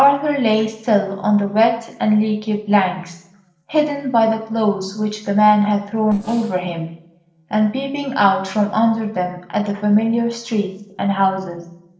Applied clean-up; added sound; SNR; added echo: neural separator model SepFormer DNS4.